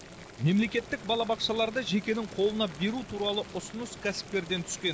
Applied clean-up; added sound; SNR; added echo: none; Boiling; 16 dB; none.